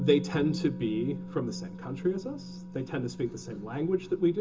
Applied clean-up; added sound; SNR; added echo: none; Musical instrument; 9 dB; reverberation time 0.2 s.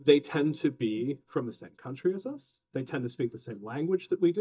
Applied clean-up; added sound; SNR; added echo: neural mask model DeepFilterNet 3.